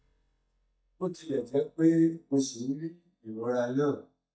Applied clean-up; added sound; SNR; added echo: neural mask model DeepFilterNet 3.